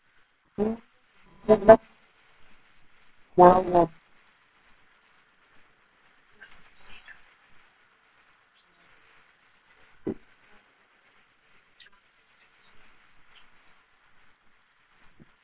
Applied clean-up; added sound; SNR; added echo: neural separator model SepFormer WHAMR!.